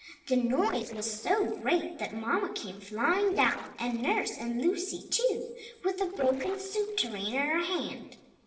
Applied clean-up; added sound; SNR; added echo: neural separator model SepFormer DNS4.